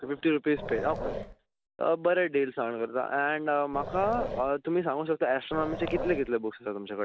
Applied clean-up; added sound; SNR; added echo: none; Growling; 8 dB; none.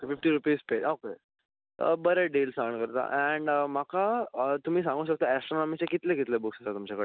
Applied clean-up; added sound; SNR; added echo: none; none; none; none.